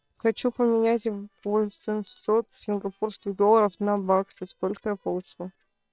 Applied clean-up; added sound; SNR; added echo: neural separator model SepFormer WHAM!.